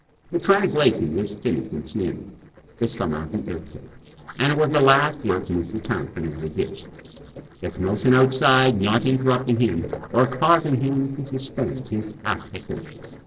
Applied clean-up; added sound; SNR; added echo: neural separator model SepFormer DNS4.